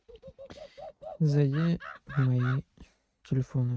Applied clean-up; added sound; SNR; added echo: neural mask model RNNoise.